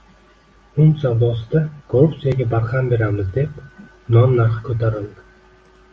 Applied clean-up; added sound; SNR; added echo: none; none; none; none.